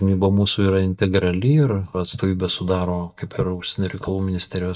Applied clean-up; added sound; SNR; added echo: neural mask model DeepFilterNet 3.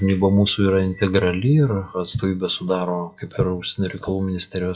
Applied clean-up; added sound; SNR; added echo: classical method WPE with log-MMSE.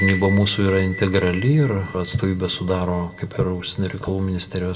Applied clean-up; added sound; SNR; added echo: none; Door / Bell; 13 dB; reverberation time 1.3 s.